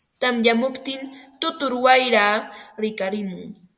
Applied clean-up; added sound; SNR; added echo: none; none; none; none.